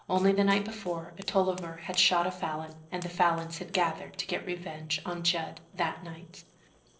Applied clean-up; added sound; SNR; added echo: neural separator model SepFormer DNS4.